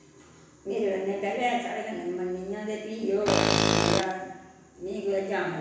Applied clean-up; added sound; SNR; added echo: none; Tools; -5 dB; reverberation time 1.1 s.